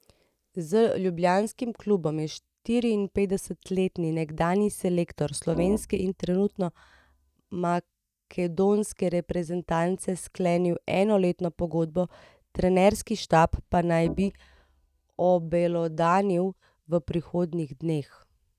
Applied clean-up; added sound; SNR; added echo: neural mask model DeepFilterNet 3.